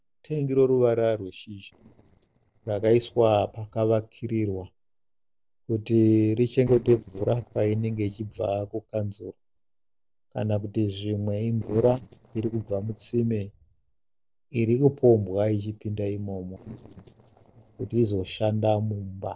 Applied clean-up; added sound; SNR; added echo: neural separator model SepFormer DNS4.